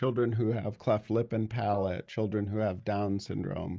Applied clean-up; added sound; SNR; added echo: neural mask model DeepFilterNet 3.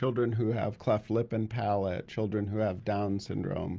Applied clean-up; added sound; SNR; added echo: none; none; none; none.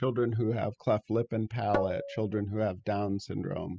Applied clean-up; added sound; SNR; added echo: classical method spectral subtraction.